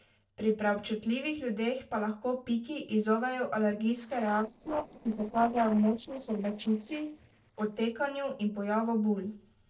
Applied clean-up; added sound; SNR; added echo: neural separator model SepFormer DNS4.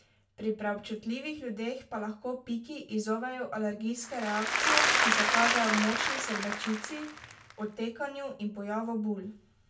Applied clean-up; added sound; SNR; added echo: none; Applause / Crowd; -5 dB; reverberation time 0.2 s.